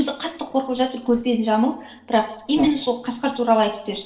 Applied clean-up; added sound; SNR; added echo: neural separator model SepFormer DNS4.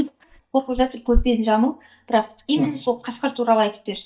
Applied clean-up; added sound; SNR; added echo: neural mask model DeepFilterNet 3.